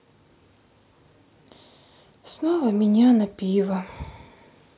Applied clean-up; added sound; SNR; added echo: none; none; none; none.